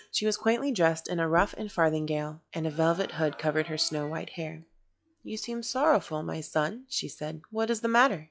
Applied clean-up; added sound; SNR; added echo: classical method log-MMSE.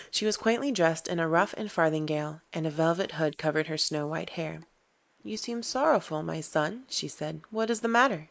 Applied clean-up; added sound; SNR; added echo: neural mask model Resemble Enhance denoiser.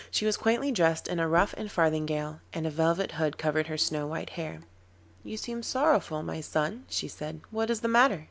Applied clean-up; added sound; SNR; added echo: none; none; none; none.